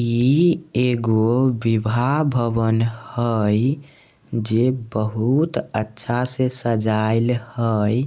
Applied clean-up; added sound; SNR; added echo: none; none; none; none.